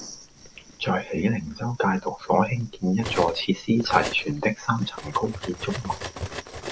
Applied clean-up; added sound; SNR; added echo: none; Cutlery, silverware; 12 dB; none.